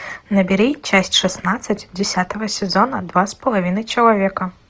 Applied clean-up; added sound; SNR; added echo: none; none; none; none.